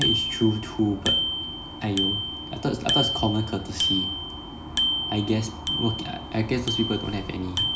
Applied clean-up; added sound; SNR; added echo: none; Bicycle bell; 1 dB; reverberation time 0.4 s.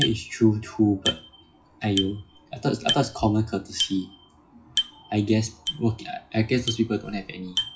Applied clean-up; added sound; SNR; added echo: classical method WPE with log-MMSE.